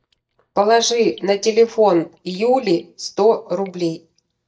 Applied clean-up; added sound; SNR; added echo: neural mask model DeepFilterNet 3.